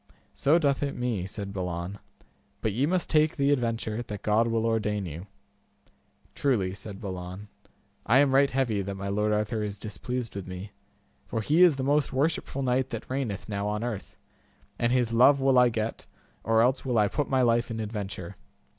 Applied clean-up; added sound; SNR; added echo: none; none; none; none.